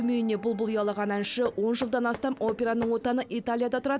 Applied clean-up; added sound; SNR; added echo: none; Knock; 15 dB; none.